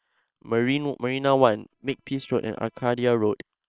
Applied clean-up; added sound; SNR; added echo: neural separator model SepFormer WHAM!.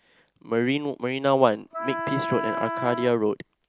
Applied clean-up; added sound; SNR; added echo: none; Wind instrument, woodwind instrument; 6 dB; none.